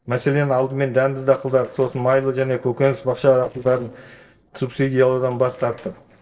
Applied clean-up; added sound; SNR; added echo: neural separator model SepFormer DNS4.